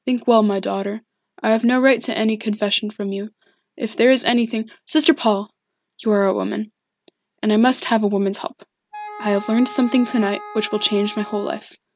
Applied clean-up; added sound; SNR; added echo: none; Wind instrument, woodwind instrument; 15 dB; none.